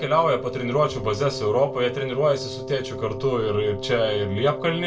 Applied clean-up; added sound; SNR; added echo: none; Wind instrument, woodwind instrument; 10 dB; reverberation time 0.2 s.